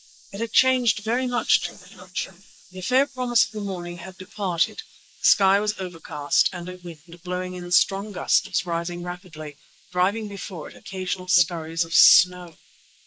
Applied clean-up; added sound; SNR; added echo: neural mask model Resemble Enhance denoiser.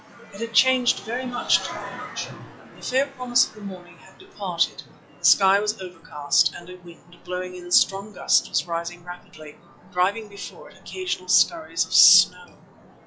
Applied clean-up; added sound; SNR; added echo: classical method log-MMSE.